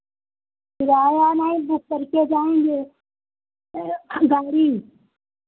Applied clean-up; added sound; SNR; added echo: none; none; none; none.